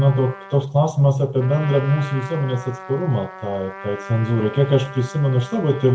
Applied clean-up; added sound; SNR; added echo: none; Trumpet; 16 dB; none.